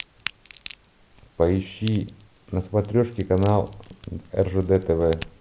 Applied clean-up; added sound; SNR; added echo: none; Crack; 15 dB; none.